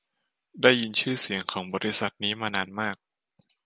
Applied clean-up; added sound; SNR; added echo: none; none; none; none.